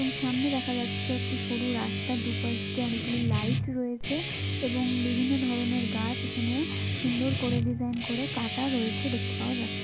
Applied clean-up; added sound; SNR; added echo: none; Guitar; -1 dB; reverberation time 2.4 s.